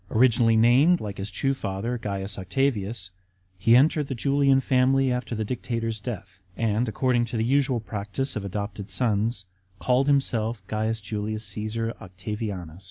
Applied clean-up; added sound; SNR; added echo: none; none; none; none.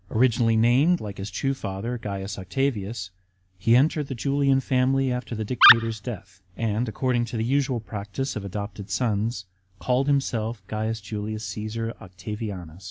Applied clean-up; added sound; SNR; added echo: none; Animal; -4 dB; none.